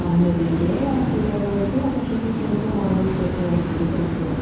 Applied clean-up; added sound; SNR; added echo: none; Waves, surf; 1 dB; reverberation time 0.8 s.